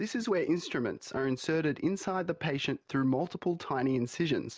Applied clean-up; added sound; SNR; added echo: none; none; none; none.